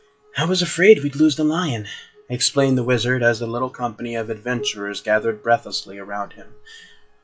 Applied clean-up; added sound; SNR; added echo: classical method WPE with log-MMSE.